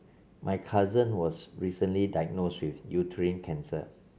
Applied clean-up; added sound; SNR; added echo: none; none; none; none.